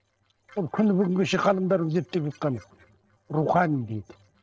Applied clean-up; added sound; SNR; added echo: neural separator model SepFormer DNS4.